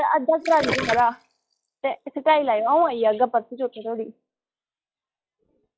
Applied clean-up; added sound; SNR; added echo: classical method log-MMSE.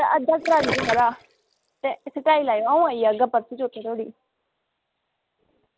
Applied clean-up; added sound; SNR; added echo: none; Gurgling; 10 dB; none.